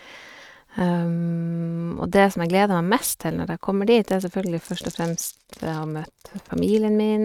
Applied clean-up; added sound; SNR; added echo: neural mask model RNNoise.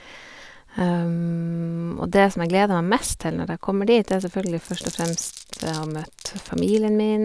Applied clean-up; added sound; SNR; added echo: none; Glass; 17 dB; none.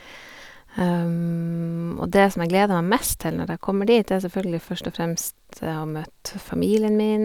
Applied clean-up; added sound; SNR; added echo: none; none; none; none.